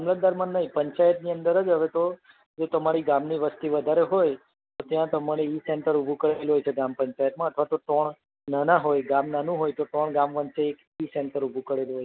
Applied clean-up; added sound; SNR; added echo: none; none; none; none.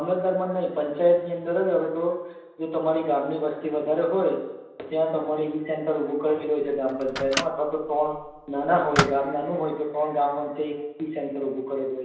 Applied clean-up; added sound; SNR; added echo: none; Microwave oven; 7 dB; reverberation time 0.9 s.